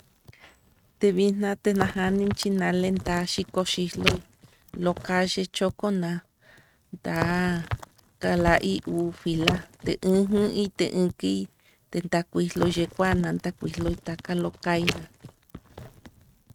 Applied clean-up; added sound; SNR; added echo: neural mask model RNNoise.